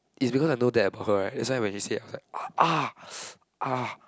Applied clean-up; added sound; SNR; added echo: none; none; none; none.